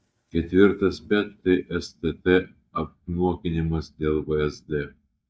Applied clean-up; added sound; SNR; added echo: neural mask model DeepFilterNet 3.